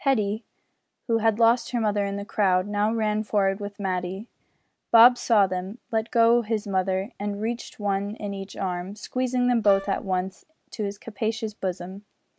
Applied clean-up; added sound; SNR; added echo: none; Wind instrument, woodwind instrument; 15 dB; none.